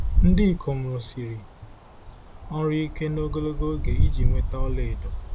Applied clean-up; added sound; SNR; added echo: none; Wind; -3 dB; none.